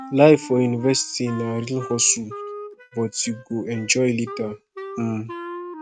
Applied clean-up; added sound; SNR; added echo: neural mask model RNNoise.